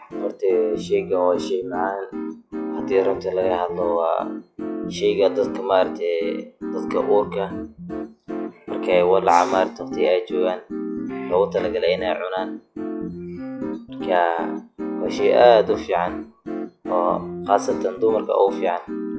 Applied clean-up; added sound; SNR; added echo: classical method log-MMSE.